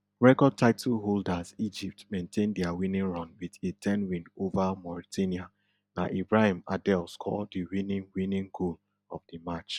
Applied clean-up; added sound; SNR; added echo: none; none; none; none.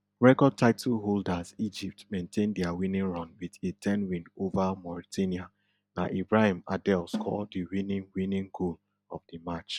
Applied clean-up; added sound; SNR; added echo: none; Snare drum; 8 dB; none.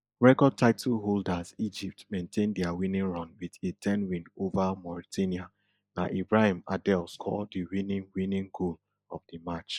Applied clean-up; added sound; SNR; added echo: neural mask model Resemble Enhance denoiser.